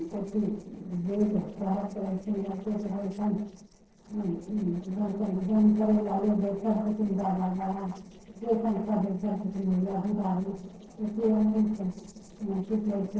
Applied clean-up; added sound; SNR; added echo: neural separator model SepFormer DNS4.